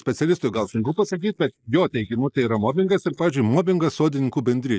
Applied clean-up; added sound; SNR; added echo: neural mask model Resemble Enhance denoiser.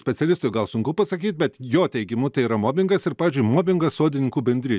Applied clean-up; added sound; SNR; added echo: none; none; none; none.